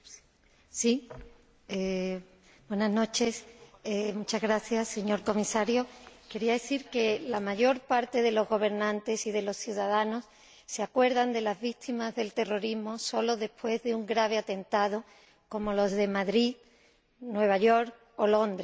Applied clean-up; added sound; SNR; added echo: none; none; none; none.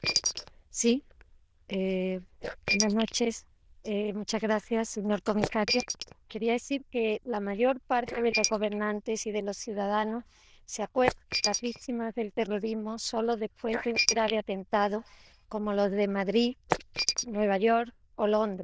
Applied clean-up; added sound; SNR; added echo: neural diffusion model UNIVERSE++.